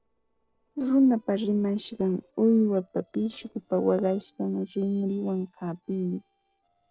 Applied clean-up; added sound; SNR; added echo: neural separator model SepFormer DNS4.